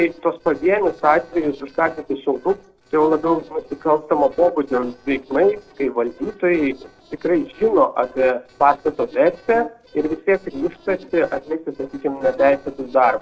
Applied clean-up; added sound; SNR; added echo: neural separator model SepFormer DNS4.